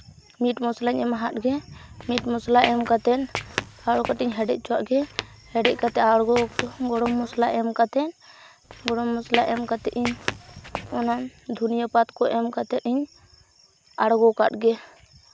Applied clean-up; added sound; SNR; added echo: none; Squeak / Walk, footsteps; 10 dB; none.